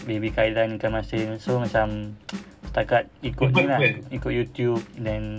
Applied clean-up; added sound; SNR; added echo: none; Drum kit; 13 dB; none.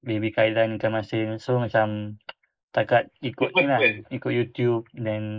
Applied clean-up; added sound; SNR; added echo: neural mask model Resemble Enhance denoiser.